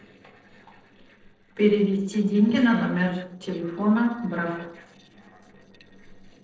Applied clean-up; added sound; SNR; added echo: neural separator model SepFormer DNS4.